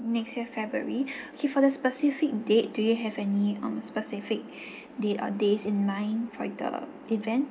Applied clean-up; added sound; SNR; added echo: none; none; none; none.